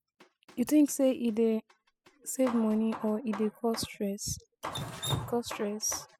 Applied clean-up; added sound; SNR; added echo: classical method spectral subtraction.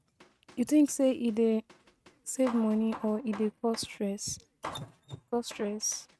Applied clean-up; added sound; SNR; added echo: neural mask model RNNoise.